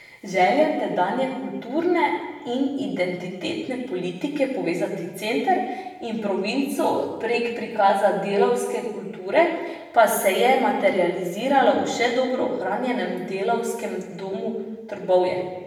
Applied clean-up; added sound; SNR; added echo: none; none; none; reverberation time 1.1 s.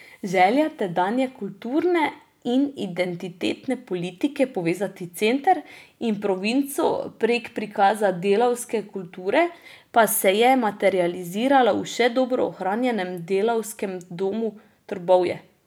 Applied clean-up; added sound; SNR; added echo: none; none; none; none.